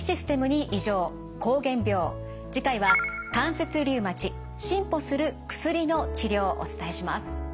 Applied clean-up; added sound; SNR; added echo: none; none; none; none.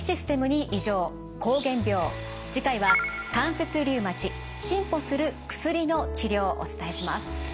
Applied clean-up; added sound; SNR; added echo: none; Domestic sounds, home sounds; 18 dB; none.